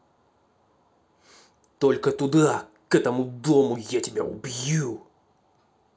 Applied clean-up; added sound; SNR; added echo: none; none; none; none.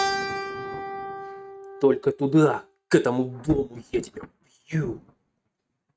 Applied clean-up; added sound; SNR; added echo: neural mask model RNNoise.